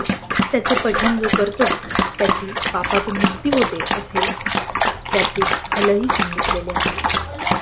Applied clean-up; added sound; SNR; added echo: none; Dog; -3 dB; none.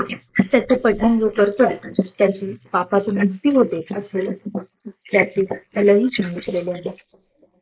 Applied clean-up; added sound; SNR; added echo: neural mask model Resemble Enhance denoiser.